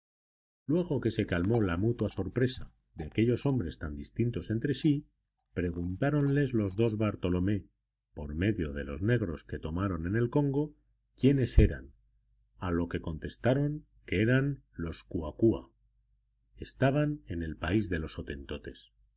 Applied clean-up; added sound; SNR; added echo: neural mask model DeepFilterNet 3.